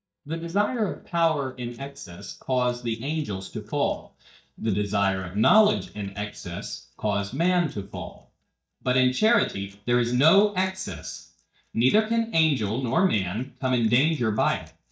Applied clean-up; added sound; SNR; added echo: neural mask model DeepFilterNet 3.